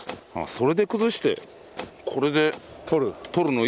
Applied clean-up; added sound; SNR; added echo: none; none; none; none.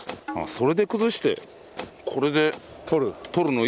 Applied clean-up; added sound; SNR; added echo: none; Tabla; 17 dB; none.